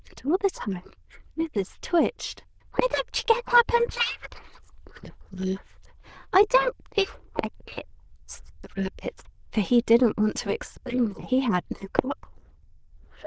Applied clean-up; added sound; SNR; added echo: neural diffusion model UNIVERSE++.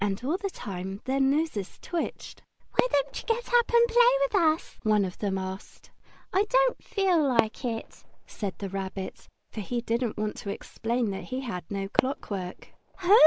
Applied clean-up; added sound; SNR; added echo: neural mask model Resemble Enhance denoiser.